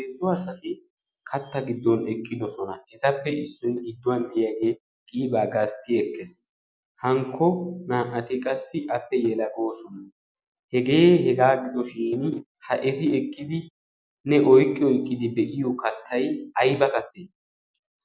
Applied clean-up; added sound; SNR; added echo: none; none; none; none.